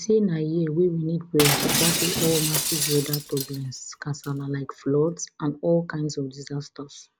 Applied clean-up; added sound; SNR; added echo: none; Shatter; 2 dB; none.